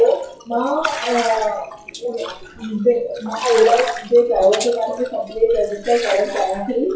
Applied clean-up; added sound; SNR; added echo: classical method WPE with log-MMSE.